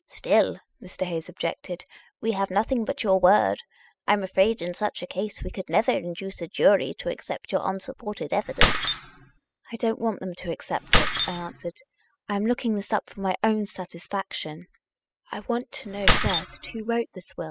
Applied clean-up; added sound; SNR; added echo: classical method spectral subtraction.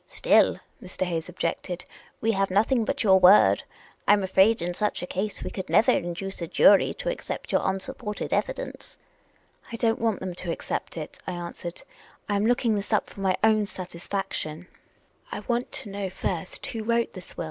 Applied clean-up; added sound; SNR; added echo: none; none; none; none.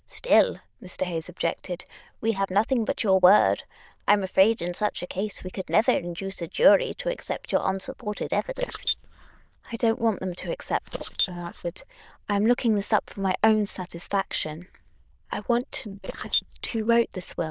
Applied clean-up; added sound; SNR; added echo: neural diffusion model UNIVERSE++.